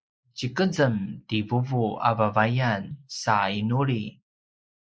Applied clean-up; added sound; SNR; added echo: neural mask model Resemble Enhance denoiser.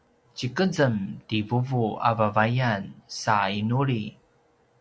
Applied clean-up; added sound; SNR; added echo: none; none; none; none.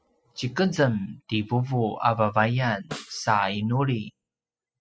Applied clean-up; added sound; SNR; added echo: classical method spectral subtraction.